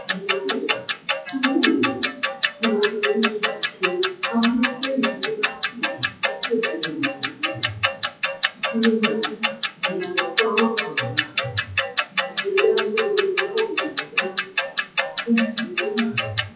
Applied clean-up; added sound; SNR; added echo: classical method WPE with log-MMSE.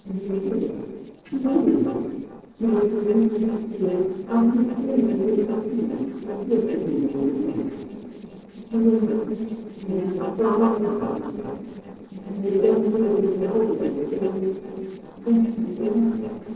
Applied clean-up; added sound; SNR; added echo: neural separator model SepFormer DNS4.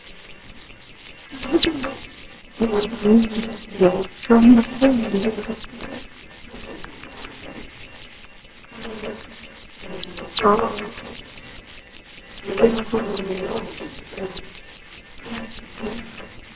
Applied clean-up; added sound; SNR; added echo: neural separator model SepFormer WHAMR!.